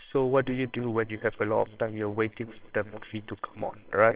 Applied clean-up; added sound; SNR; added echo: neural separator model SepFormer WHAMR!.